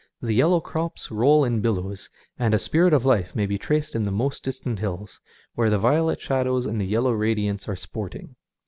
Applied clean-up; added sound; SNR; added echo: none; none; none; none.